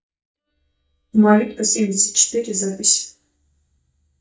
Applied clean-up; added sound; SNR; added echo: neural mask model DeepFilterNet 3.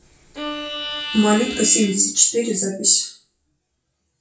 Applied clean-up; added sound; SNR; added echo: classical method WPE with log-MMSE.